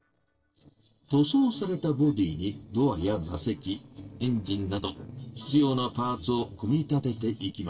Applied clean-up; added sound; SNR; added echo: neural separator model SepFormer DNS4.